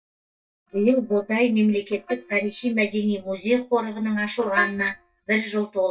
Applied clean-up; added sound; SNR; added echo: neural mask model DeepFilterNet 3.